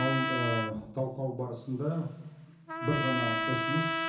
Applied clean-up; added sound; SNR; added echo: none; Trumpet; 1 dB; reverberation time 0.7 s.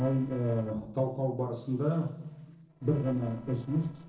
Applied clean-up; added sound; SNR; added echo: neural separator model SepFormer DNS4.